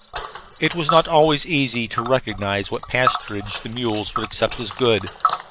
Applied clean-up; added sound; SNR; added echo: none; Tick; 7 dB; none.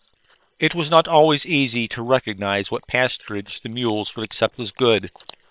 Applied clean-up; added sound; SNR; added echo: neural separator model SepFormer WHAM!.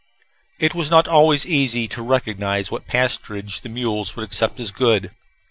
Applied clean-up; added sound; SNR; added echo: none; none; none; none.